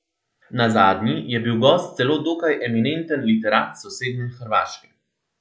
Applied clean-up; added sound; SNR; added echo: none; none; none; none.